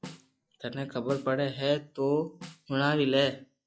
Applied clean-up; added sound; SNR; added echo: classical method log-MMSE.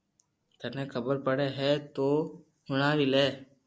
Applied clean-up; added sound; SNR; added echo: none; none; none; none.